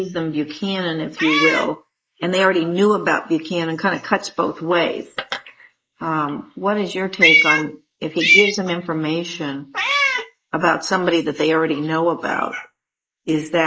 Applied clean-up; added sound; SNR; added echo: neural mask model Resemble Enhance denoiser.